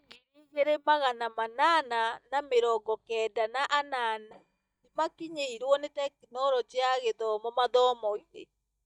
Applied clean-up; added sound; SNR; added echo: neural mask model DeepFilterNet 3.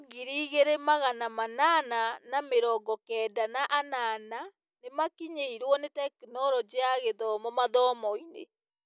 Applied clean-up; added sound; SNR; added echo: none; none; none; none.